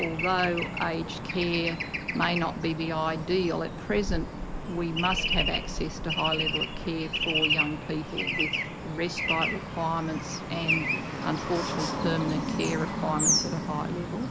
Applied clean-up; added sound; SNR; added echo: none; Traffic noise, roadway noise / Bird; 0 dB; none.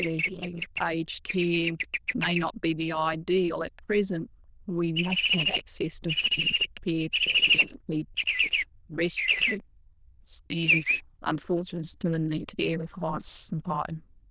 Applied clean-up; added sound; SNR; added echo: neural diffusion model UNIVERSE++.